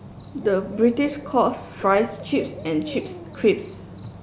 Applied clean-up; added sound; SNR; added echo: none; Cricket / Bird; 16 dB; none.